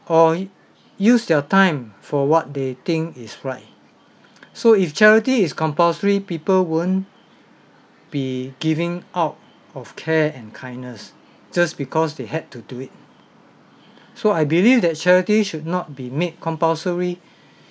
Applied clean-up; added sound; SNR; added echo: none; none; none; none.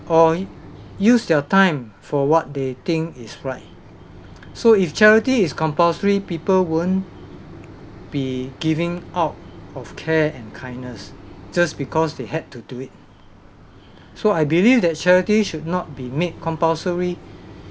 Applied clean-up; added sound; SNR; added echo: none; Mechanisms; 19 dB; none.